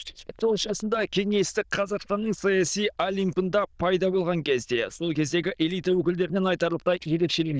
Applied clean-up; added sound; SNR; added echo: neural diffusion model UNIVERSE++.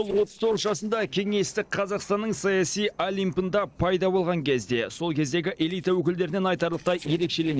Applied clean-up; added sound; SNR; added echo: neural separator model SepFormer DNS4.